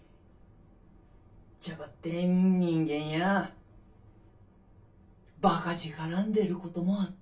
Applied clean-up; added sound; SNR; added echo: none; none; none; reverberation time 0.2 s.